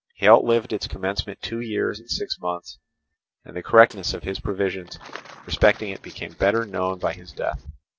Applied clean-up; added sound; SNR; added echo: neural separator model SepFormer DNS4.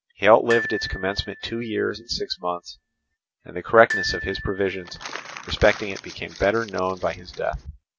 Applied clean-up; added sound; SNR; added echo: none; Glockenspiel + Crumpling, crinkling; 11 dB; none.